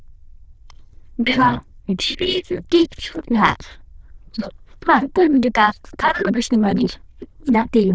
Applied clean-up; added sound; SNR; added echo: neural diffusion model UNIVERSE++.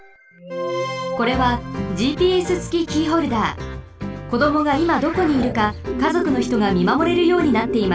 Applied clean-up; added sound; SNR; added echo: none; none; none; none.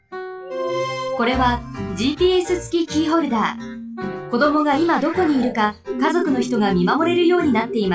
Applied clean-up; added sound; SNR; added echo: classical method log-MMSE.